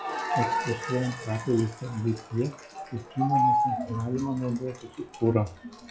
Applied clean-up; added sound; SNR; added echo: classical method log-MMSE.